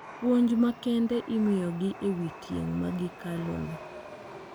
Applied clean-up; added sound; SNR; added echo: none; Chatter / Subway, metro, underground; 15 dB; none.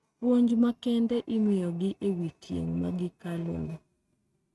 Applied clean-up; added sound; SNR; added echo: neural mask model RNNoise.